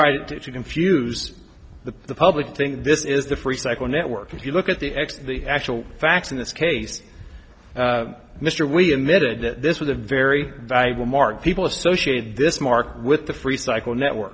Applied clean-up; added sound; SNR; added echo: none; Walk, footsteps; 19 dB; none.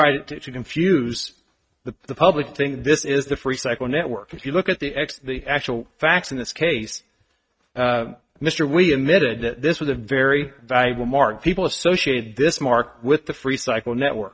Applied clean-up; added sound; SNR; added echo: neural mask model RNNoise.